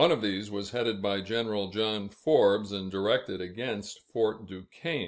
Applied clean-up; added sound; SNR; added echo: none; none; none; none.